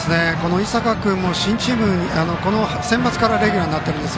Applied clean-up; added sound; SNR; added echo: none; none; none; none.